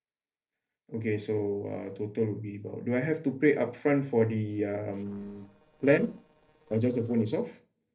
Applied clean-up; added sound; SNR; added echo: neural separator model SepFormer DNS4.